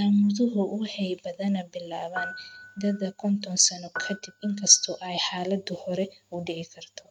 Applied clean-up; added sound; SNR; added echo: neural mask model RNNoise.